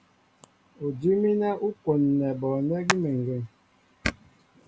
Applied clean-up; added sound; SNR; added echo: none; Hands; 12 dB; none.